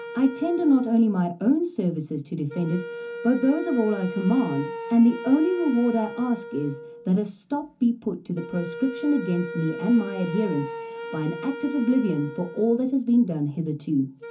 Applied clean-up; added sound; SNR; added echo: none; Wind instrument, woodwind instrument; 12 dB; reverberation time 0.3 s.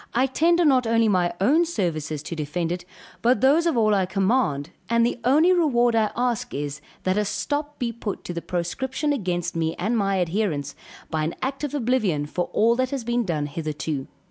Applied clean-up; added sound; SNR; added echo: none; none; none; none.